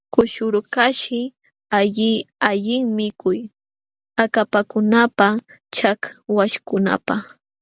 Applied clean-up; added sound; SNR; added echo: none; none; none; none.